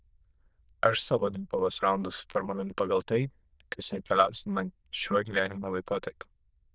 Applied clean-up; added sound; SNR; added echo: neural diffusion model UNIVERSE++.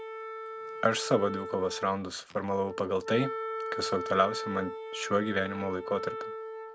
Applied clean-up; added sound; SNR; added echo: none; Wind instrument, woodwind instrument; 7 dB; none.